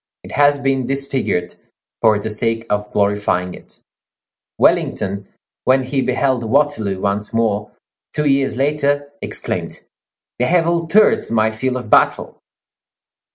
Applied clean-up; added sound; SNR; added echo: none; none; none; none.